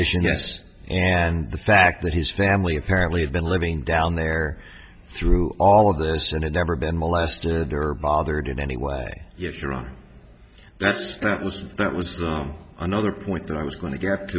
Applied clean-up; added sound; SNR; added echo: none; none; none; none.